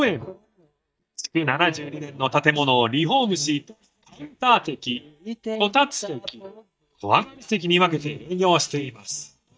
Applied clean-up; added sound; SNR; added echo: neural mask model DeepFilterNet 3.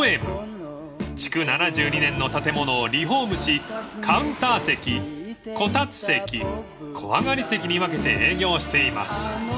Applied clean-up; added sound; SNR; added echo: none; Mechanisms; 16 dB; reverberation time 0.4 s.